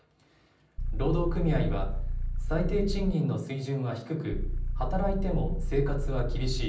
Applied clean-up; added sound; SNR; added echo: none; Idling / Car; -2 dB; reverberation time 0.6 s.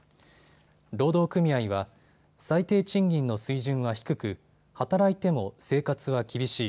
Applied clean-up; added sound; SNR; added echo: none; none; none; none.